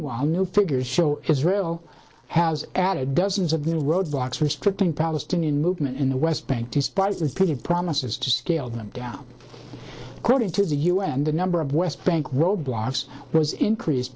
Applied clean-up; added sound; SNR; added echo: neural separator model SepFormer DNS4.